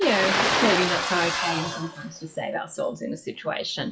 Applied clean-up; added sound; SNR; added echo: classical method WPE with log-MMSE.